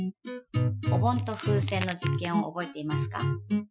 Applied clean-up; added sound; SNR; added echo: classical method Wiener filter.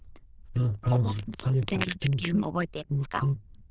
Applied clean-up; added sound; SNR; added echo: neural diffusion model UNIVERSE++.